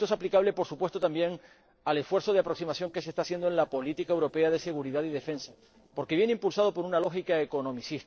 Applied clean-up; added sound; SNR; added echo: neural separator model SepFormer DNS4.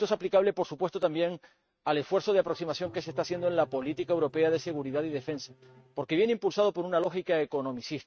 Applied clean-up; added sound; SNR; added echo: neural mask model RNNoise.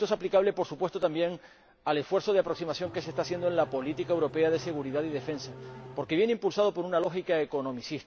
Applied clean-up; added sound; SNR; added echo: none; Race car, auto racing / Engine starting; 16 dB; none.